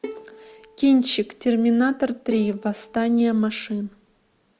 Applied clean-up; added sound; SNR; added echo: none; Bowed string instrument; 19 dB; none.